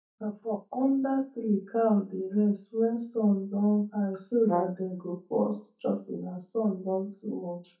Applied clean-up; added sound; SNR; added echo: neural mask model DeepFilterNet 3.